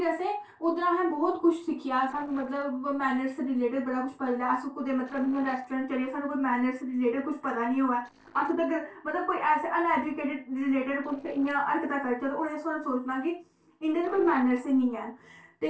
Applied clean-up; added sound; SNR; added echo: neural separator model SepFormer DNS4.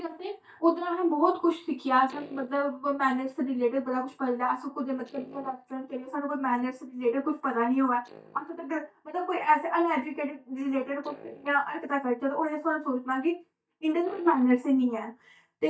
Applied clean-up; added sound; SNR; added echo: neural mask model DeepFilterNet 3.